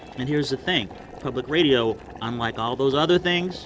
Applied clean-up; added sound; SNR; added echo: none; Boiling; 16 dB; none.